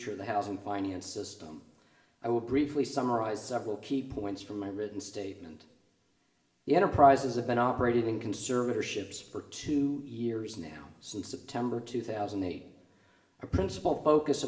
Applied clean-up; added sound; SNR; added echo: none; none; none; reverberation time 0.8 s.